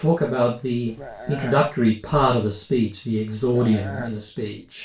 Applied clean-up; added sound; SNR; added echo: none; Burping, eructation; 13 dB; reverberation time 0.2 s.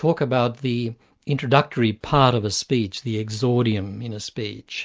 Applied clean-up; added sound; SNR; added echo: none; none; none; none.